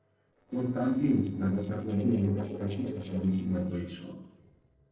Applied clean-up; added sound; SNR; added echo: neural separator model SepFormer DNS4.